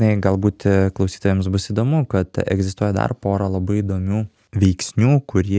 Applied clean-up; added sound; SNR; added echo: none; none; none; none.